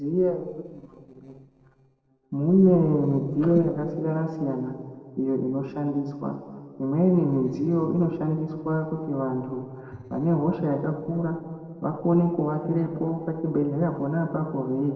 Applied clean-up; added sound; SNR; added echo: neural separator model SepFormer DNS4.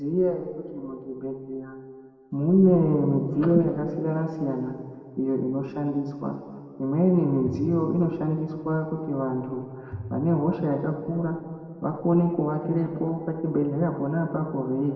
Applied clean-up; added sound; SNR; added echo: none; Bowed string instrument; 17 dB; reverberation time 1.9 s.